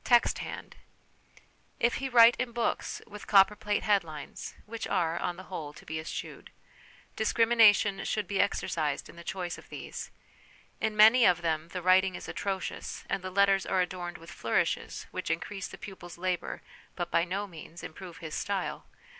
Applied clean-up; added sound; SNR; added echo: none; none; none; none.